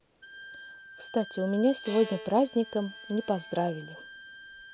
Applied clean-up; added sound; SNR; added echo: none; Wind instrument, woodwind instrument + Bowed string instrument; 15 dB; none.